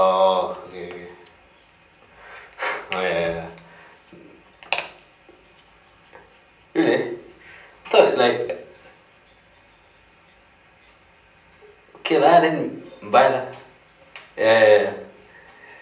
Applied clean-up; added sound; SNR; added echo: none; none; none; reverberation time 0.6 s.